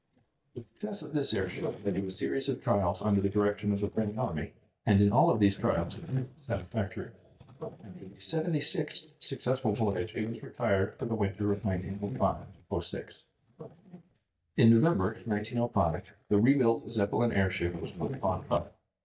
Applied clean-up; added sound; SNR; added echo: neural mask model DeepFilterNet 3.